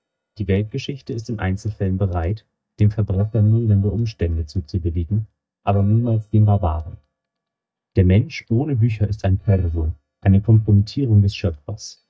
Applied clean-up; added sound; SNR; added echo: neural mask model DeepFilterNet 3.